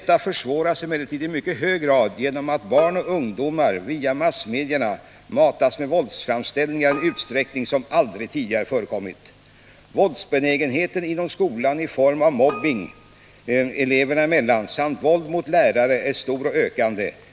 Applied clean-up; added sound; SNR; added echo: none; Keyboard (musical); 20 dB; none.